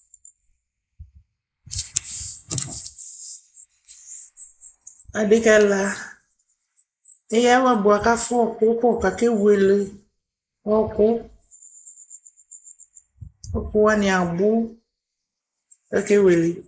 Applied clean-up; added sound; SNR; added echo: neural mask model Resemble Enhance denoiser.